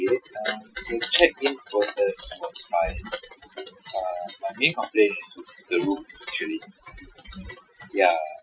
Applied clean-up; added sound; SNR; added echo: classical method Wiener filter.